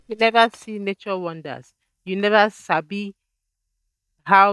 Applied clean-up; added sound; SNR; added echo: neural mask model DeepFilterNet 3.